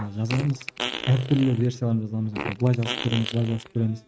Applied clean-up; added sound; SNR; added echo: neural mask model RNNoise.